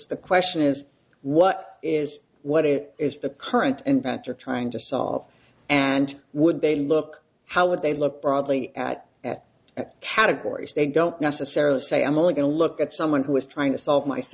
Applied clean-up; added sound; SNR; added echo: none; none; none; none.